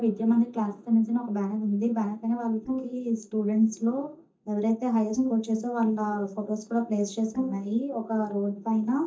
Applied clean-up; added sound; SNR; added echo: neural mask model DeepFilterNet 3.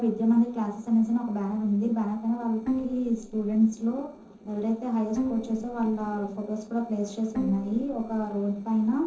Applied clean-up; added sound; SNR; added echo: neural separator model SepFormer DNS4.